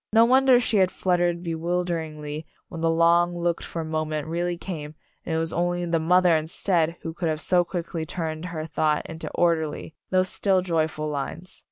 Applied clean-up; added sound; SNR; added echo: none; none; none; none.